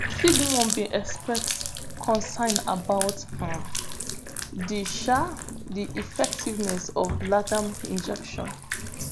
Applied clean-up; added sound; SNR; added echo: none; Water tap, faucet; 2 dB; none.